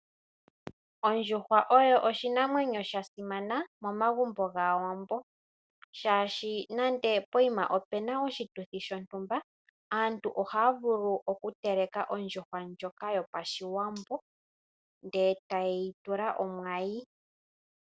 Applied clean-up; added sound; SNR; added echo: none; none; none; none.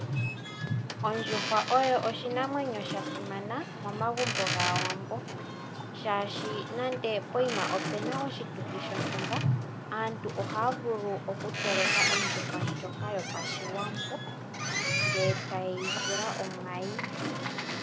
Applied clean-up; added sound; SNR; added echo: none; Boat, Water vehicle; -1 dB; none.